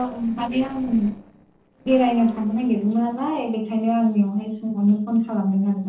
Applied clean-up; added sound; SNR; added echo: neural separator model SepFormer DNS4.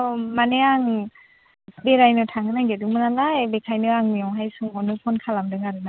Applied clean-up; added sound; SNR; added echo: none; none; none; none.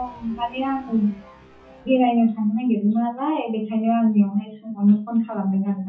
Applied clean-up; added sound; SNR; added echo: classical method WPE with log-MMSE.